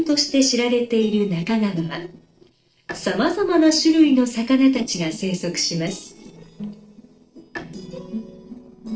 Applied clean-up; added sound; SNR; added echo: neural separator model SepFormer DNS4.